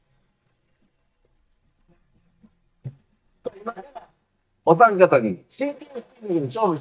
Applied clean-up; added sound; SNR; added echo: neural mask model DeepFilterNet 3.